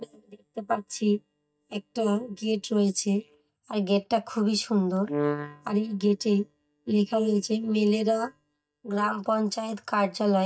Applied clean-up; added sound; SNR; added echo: neural mask model DeepFilterNet 3.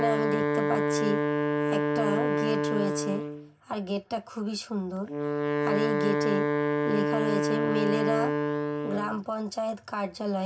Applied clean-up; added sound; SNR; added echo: none; Wind instrument, woodwind instrument; -4 dB; reverberation time 0.4 s.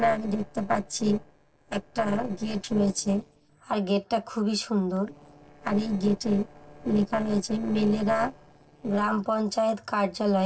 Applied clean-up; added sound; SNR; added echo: neural separator model SepFormer DNS4.